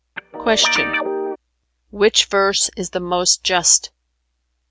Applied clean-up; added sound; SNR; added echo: none; Guitar; 2 dB; none.